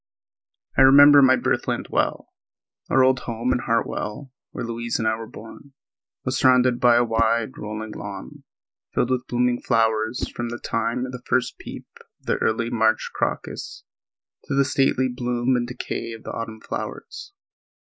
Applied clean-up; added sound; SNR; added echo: neural mask model Resemble Enhance denoiser.